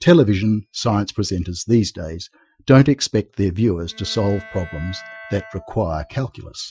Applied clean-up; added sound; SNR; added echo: classical method Wiener filter.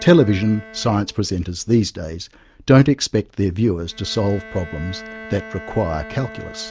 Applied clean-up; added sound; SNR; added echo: none; Bowed string instrument; 19 dB; none.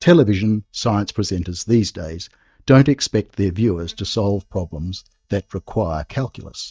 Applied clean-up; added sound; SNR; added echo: neural mask model DeepFilterNet 3.